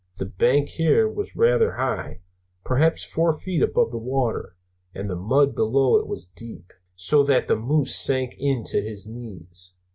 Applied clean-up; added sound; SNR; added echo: none; none; none; none.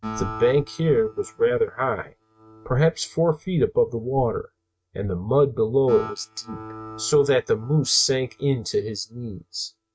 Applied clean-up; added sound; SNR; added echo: neural mask model RNNoise.